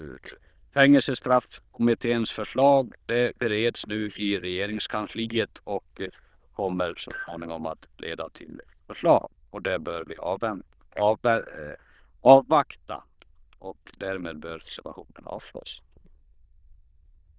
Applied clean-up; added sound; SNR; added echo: neural diffusion model UNIVERSE++.